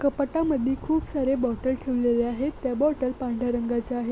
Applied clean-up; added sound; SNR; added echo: none; none; none; none.